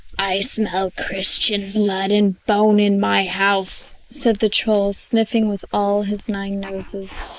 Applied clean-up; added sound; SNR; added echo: neural mask model Resemble Enhance denoiser.